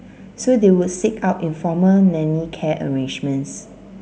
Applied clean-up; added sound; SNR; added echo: none; none; none; none.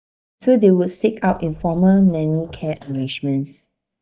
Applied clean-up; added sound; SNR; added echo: neural mask model DeepFilterNet 3.